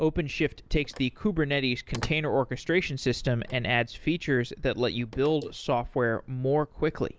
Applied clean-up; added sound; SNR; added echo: neural mask model Resemble Enhance denoiser.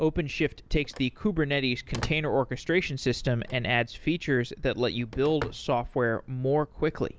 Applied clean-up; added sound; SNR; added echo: none; Telephone; 16 dB; none.